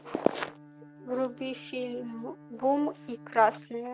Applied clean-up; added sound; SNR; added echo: none; Bowed string instrument; 19 dB; none.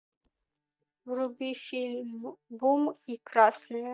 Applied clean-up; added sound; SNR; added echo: neural mask model DeepFilterNet 3.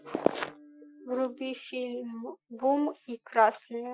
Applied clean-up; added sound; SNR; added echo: classical method Wiener filter.